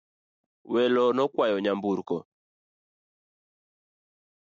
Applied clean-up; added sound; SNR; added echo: none; none; none; none.